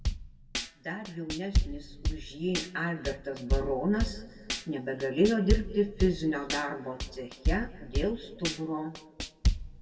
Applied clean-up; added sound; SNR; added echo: none; Drum / Drum kit; 1 dB; reverberation time 1.5 s.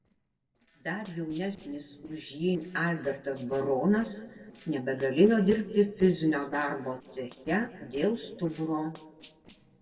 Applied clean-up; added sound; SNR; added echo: neural separator model SepFormer DNS4.